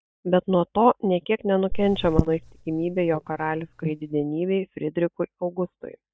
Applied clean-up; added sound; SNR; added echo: neural mask model DeepFilterNet 3.